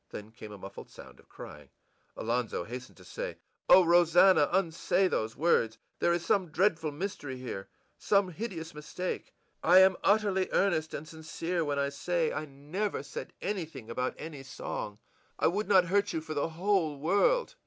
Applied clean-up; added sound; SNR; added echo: none; none; none; none.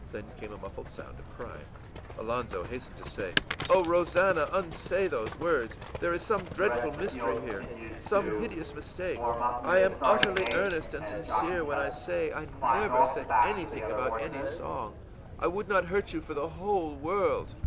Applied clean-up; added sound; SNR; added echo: none; Livestock, farm animals, working animals + Shatter; 2 dB; none.